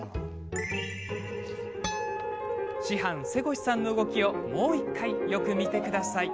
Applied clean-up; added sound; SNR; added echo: none; Harp; 10 dB; none.